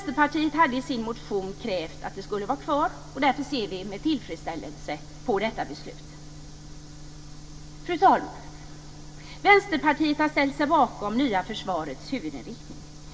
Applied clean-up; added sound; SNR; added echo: none; none; none; reverberation time 0.3 s.